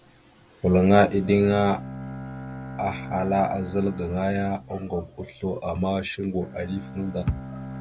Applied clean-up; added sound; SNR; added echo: none; Bowed string instrument; 14 dB; none.